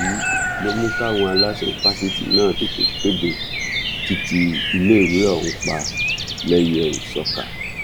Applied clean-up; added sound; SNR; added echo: none; Bird vocalization, bird call, bird song; 2 dB; none.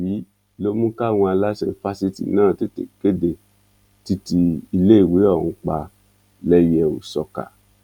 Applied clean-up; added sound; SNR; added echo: none; none; none; none.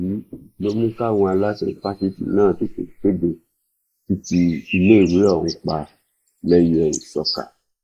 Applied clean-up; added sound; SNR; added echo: neural mask model Resemble Enhance denoiser.